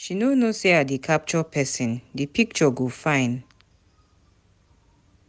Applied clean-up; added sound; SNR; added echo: none; none; none; none.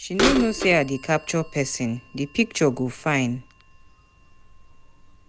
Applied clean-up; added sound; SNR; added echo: none; Bird vocalization, bird call, bird song / Telephone; 7 dB; none.